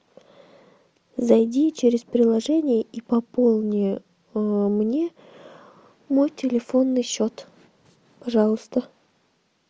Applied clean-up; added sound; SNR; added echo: none; none; none; none.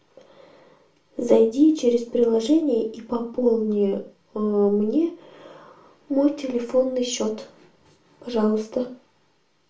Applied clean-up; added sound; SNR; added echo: none; none; none; reverberation time 0.3 s.